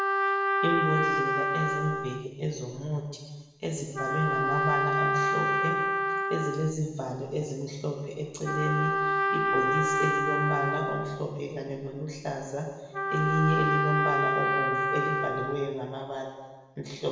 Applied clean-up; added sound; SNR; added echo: none; Trumpet; -3 dB; reverberation time 1.2 s.